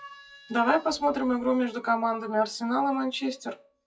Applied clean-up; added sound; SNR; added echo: classical method WPE with log-MMSE.